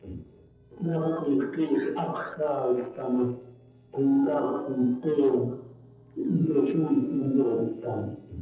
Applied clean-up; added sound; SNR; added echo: neural separator model SepFormer DNS4.